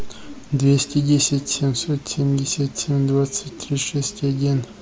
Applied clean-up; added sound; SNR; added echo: none; none; none; none.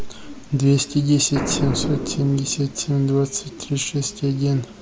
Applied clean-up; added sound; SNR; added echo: none; Boom; 11 dB; none.